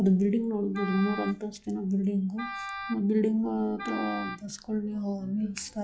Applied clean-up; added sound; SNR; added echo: classical method log-MMSE.